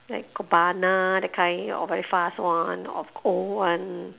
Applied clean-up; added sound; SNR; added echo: none; none; none; none.